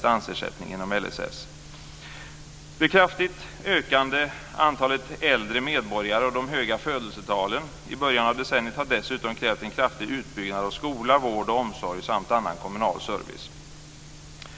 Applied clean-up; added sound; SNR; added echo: none; none; none; none.